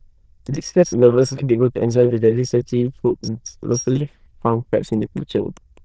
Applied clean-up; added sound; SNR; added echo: neural diffusion model UNIVERSE++.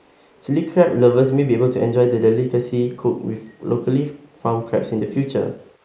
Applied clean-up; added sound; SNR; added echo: neural mask model Resemble Enhance denoiser.